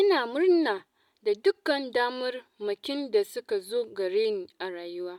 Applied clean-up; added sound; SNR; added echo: none; none; none; none.